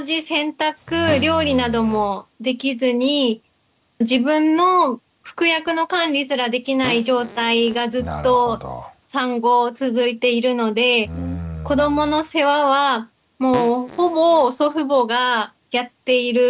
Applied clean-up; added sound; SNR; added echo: none; Fart; 15 dB; none.